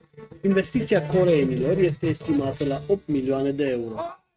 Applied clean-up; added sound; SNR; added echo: neural mask model RNNoise.